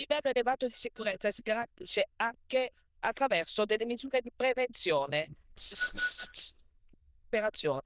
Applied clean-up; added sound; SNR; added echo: neural diffusion model UNIVERSE++.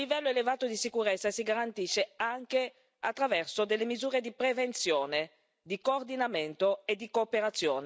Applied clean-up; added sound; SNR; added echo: none; none; none; none.